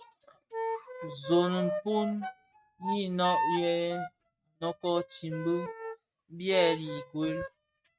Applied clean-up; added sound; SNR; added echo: neural mask model RNNoise.